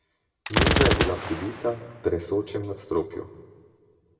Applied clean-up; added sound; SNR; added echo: none; Gunshot, gunfire; -1 dB; reverberation time 1.4 s.